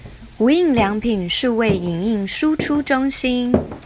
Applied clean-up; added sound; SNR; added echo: none; Walk, footsteps; 9 dB; none.